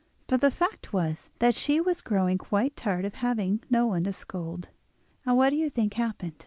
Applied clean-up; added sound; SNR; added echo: none; none; none; none.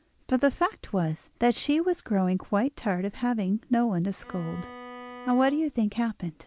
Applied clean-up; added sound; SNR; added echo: none; Bowed string instrument; 16 dB; none.